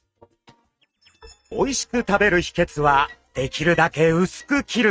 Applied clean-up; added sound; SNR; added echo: neural mask model RNNoise.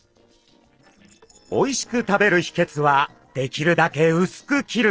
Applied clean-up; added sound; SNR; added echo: neural separator model SepFormer DNS4.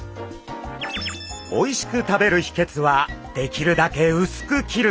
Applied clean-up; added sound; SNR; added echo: none; none; none; none.